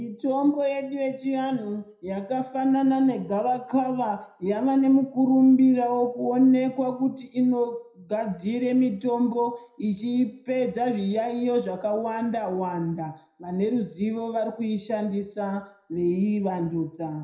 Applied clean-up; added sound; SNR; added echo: none; none; none; reverberation time 0.4 s.